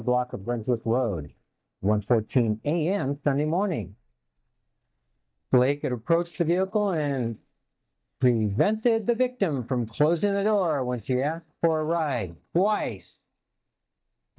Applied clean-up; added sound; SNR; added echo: neural mask model DeepFilterNet 3.